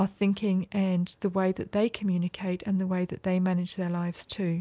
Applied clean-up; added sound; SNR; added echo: none; none; none; none.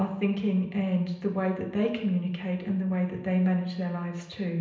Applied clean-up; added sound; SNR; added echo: none; none; none; reverberation time 0.8 s.